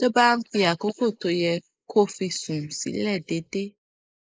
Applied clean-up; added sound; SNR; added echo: neural mask model Resemble Enhance denoiser.